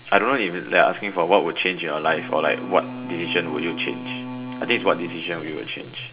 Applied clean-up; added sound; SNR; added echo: none; Bowed string instrument; 11 dB; reverberation time 0.3 s.